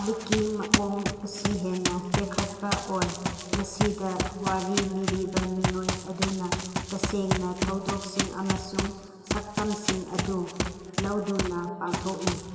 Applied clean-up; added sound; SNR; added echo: none; Run; 1 dB; reverberation time 2.8 s.